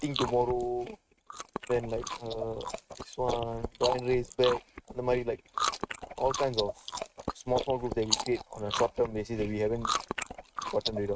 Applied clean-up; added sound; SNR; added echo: neural mask model RNNoise.